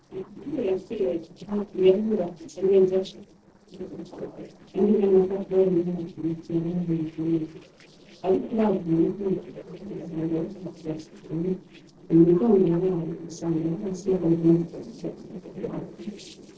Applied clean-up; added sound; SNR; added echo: neural separator model SepFormer DNS4.